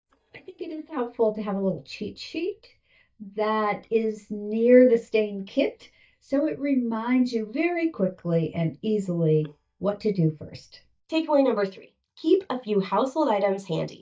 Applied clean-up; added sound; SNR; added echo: neural mask model DeepFilterNet 3.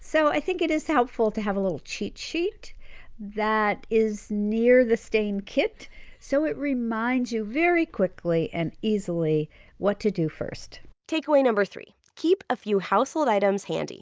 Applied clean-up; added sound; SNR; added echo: none; none; none; none.